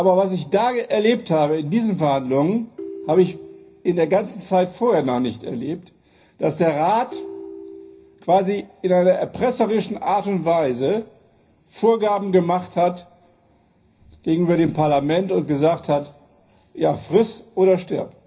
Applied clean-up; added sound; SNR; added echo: none; Ringtone; 16 dB; reverberation time 0.5 s.